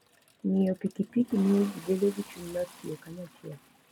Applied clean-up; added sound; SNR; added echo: none; Toilet flush; 19 dB; none.